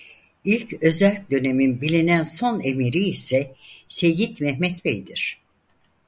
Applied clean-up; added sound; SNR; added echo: none; none; none; none.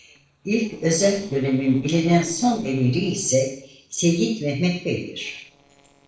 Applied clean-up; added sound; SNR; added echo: neural separator model SepFormer DNS4.